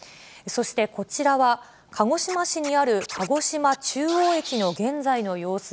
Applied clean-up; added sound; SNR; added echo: none; Scratching (performance technique); 14 dB; none.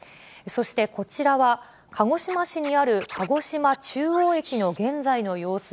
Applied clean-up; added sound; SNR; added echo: neural mask model Resemble Enhance denoiser.